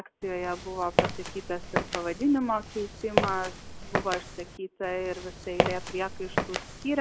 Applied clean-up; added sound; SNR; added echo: none; Walk, footsteps; 0 dB; none.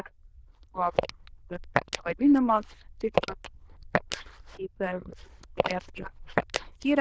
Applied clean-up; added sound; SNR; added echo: neural diffusion model UNIVERSE++.